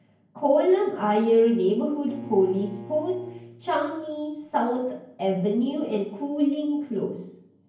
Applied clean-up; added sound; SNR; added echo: none; Bowed string instrument; 19 dB; reverberation time 0.9 s.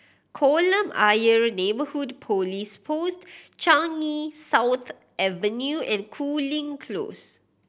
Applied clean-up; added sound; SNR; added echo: none; none; none; none.